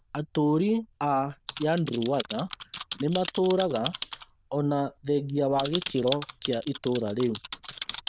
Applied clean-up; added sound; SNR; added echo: neural diffusion model UNIVERSE++.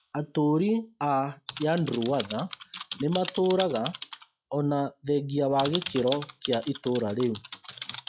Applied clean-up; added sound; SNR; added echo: classical method log-MMSE.